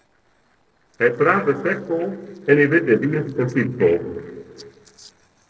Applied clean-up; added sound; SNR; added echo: neural separator model SepFormer DNS4.